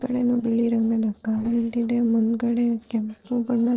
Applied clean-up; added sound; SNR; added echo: neural separator model SepFormer DNS4.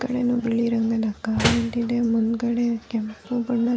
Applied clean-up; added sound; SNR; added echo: none; Slam; 5 dB; none.